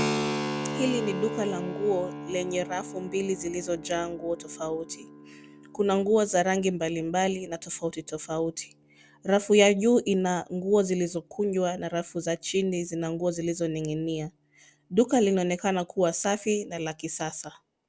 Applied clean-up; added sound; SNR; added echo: none; Keyboard (musical); 12 dB; none.